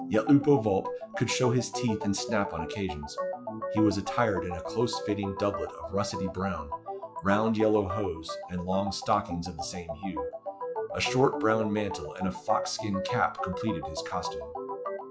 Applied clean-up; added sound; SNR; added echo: classical method log-MMSE.